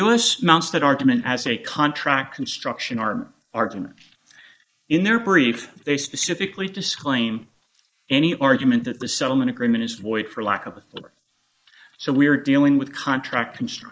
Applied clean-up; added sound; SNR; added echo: neural mask model Resemble Enhance denoiser.